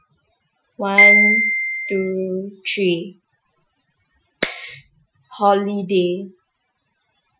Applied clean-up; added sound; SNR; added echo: classical method Wiener filter.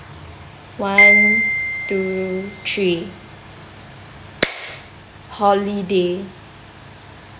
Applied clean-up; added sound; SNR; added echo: none; Marimba, xylophone; -4 dB; none.